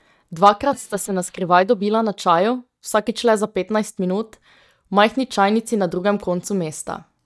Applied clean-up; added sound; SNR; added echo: neural mask model DeepFilterNet 3.